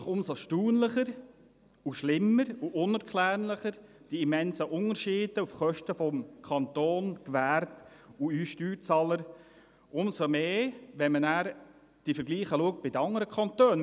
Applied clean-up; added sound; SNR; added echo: none; none; none; none.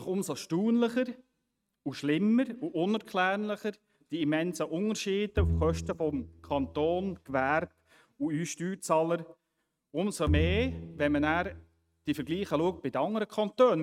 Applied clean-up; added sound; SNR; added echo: neural mask model RNNoise.